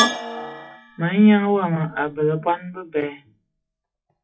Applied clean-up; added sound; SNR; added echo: classical method WPE with log-MMSE.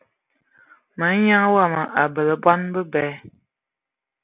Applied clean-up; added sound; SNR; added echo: none; none; none; none.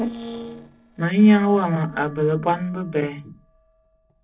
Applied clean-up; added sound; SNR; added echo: neural separator model SepFormer DNS4.